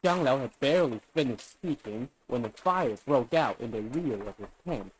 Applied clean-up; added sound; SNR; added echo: neural mask model RNNoise.